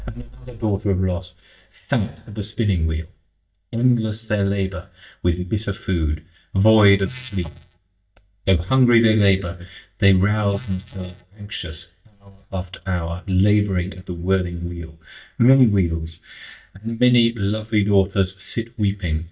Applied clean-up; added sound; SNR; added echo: neural mask model DeepFilterNet 3.